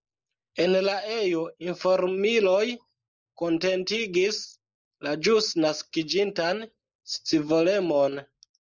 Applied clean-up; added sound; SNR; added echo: neural mask model Resemble Enhance denoiser.